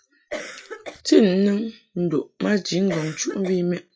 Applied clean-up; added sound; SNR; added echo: classical method log-MMSE.